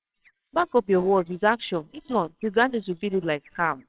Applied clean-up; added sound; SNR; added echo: neural separator model SepFormer WHAMR!.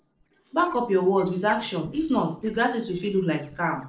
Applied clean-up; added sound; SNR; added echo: neural separator model SepFormer DNS4.